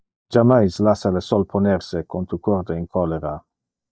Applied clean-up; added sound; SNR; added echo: neural mask model DeepFilterNet 3.